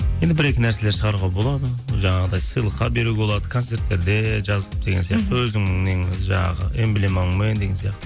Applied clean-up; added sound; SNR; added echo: none; none; none; none.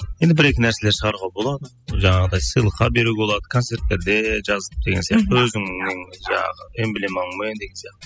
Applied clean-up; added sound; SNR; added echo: classical method spectral subtraction.